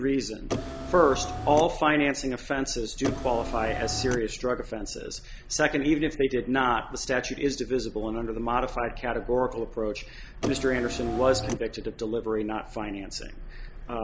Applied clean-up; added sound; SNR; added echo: none; Car; 5 dB; none.